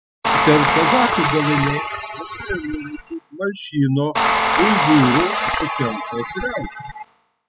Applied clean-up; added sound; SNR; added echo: classical method spectral subtraction.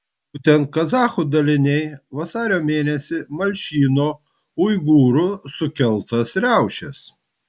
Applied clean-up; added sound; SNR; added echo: none; none; none; none.